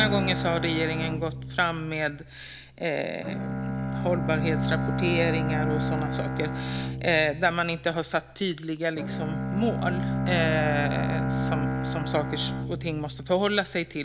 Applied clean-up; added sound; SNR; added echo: none; Bowed string instrument; 1 dB; none.